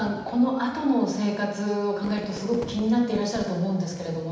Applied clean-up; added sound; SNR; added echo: none; Fireworks; 18 dB; reverberation time 1.1 s.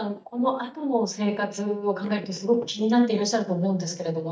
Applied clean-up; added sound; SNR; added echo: neural mask model DeepFilterNet 3.